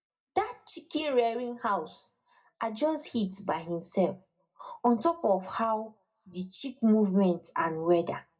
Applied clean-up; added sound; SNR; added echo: none; none; none; reverberation time 0.2 s.